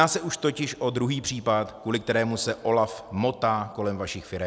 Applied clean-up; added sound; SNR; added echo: none; none; none; none.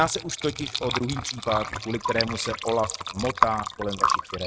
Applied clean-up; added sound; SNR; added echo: neural mask model RNNoise.